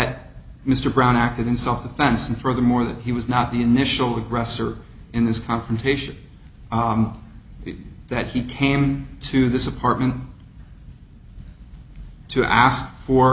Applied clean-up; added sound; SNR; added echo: none; none; none; none.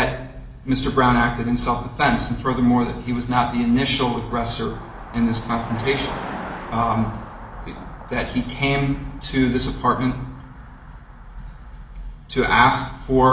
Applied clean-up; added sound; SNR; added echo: none; Car passing by; 17 dB; reverberation time 0.9 s.